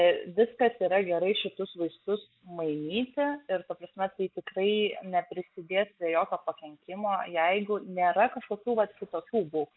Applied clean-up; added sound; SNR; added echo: neural mask model Resemble Enhance denoiser.